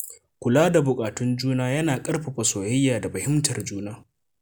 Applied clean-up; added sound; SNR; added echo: none; none; none; none.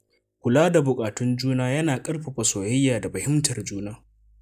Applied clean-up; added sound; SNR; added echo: neural mask model DeepFilterNet 3.